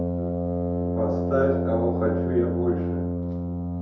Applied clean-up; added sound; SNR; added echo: none; Brass instrument; -3 dB; reverberation time 0.8 s.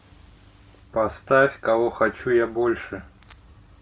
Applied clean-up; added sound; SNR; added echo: none; none; none; none.